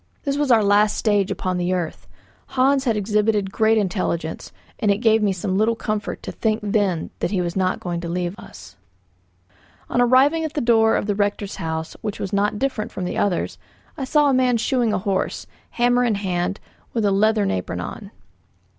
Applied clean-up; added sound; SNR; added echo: none; none; none; none.